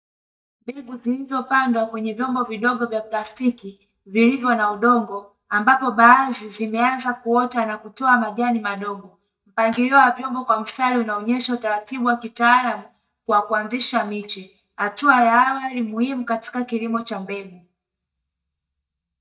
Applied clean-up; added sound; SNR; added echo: neural mask model DeepFilterNet 3.